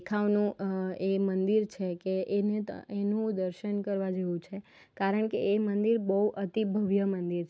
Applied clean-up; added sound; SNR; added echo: none; none; none; none.